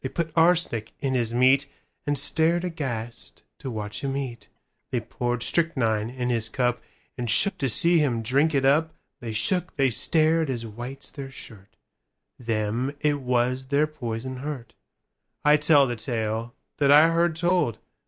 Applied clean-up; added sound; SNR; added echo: none; none; none; none.